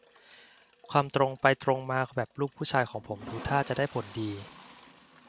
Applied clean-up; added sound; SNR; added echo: none; Toilet flush; 19 dB; none.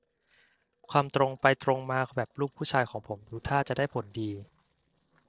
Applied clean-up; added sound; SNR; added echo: neural separator model SepFormer DNS4.